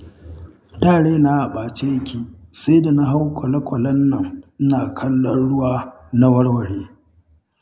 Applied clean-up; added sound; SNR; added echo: none; none; none; none.